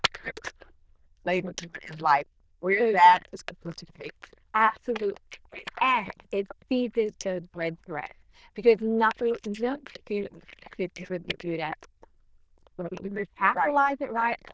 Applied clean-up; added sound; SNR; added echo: neural diffusion model UNIVERSE++.